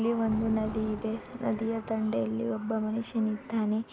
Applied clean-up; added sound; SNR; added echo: none; Thunder; 15 dB; none.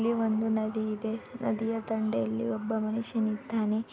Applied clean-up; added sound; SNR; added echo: none; none; none; none.